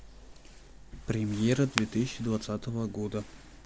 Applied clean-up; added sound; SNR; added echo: none; none; none; none.